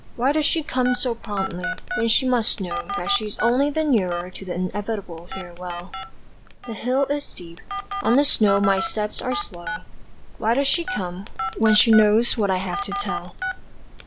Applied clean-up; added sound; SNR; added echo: none; Telephone; 8 dB; none.